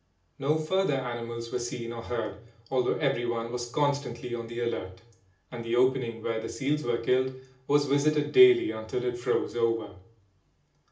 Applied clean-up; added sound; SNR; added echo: none; none; none; reverberation time 0.4 s.